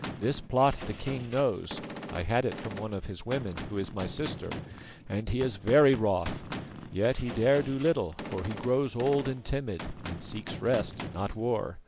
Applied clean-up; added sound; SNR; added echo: none; Gunshot, gunfire; 12 dB; none.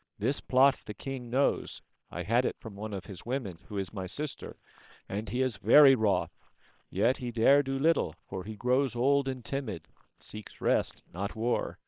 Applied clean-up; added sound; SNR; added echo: neural separator model SepFormer WHAM!.